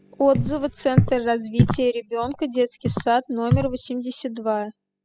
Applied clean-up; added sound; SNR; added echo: classical method spectral subtraction.